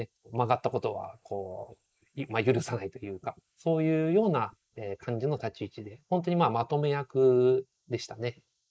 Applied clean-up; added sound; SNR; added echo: neural mask model Resemble Enhance denoiser.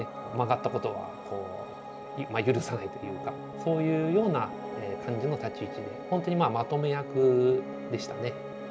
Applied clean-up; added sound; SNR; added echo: none; Piano; 9 dB; none.